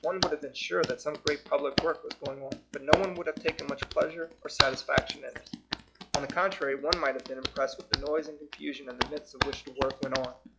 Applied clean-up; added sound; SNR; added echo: classical method log-MMSE.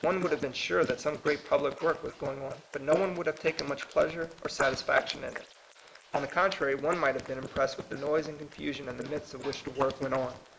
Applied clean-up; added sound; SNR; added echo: neural mask model Resemble Enhance denoiser.